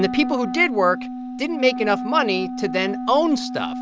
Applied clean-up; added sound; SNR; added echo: none; Wind instrument, woodwind instrument; 7 dB; none.